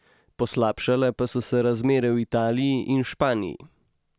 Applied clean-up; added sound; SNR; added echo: none; none; none; none.